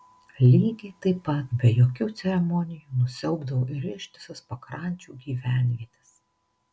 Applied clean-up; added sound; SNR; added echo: none; none; none; none.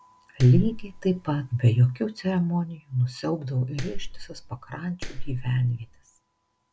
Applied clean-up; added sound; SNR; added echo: none; Clapping; 7 dB; none.